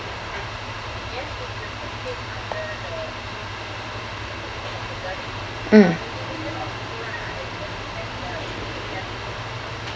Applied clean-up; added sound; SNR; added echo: none; none; none; none.